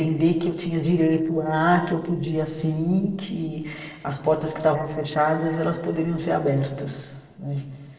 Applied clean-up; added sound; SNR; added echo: neural separator model SepFormer DNS4.